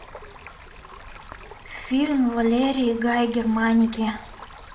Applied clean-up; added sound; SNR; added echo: none; Stream; 18 dB; reverberation time 0.3 s.